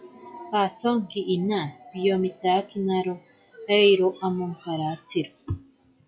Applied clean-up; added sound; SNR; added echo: classical method log-MMSE.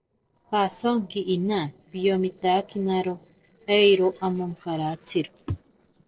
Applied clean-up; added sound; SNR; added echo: neural separator model SepFormer DNS4.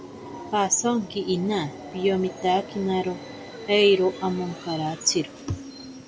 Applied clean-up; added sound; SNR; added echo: none; Subway, metro, underground; 14 dB; none.